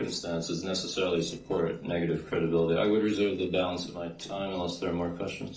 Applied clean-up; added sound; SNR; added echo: neural separator model SepFormer DNS4.